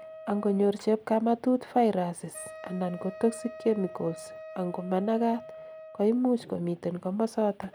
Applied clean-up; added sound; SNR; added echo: none; Wind instrument, woodwind instrument; 18 dB; none.